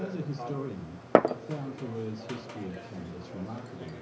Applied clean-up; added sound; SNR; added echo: none; Glass; -5 dB; reverberation time 0.5 s.